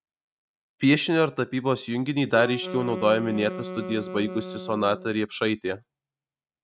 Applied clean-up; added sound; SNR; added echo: neural mask model RNNoise.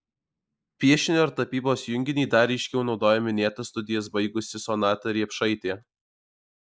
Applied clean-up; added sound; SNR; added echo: neural mask model Resemble Enhance denoiser.